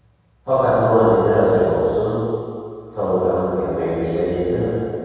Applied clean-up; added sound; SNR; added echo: none; none; none; reverberation time 2.2 s.